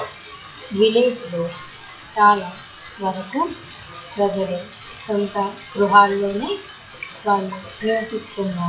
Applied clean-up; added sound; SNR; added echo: classical method WPE with log-MMSE.